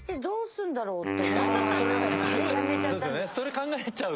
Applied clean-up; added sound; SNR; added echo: none; Wind instrument, woodwind instrument; 1 dB; none.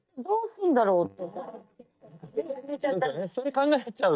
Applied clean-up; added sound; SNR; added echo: neural mask model DeepFilterNet 3.